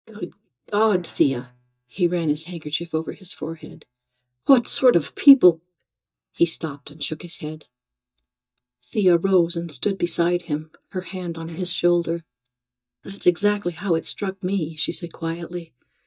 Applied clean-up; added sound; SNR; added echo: neural mask model DeepFilterNet 3.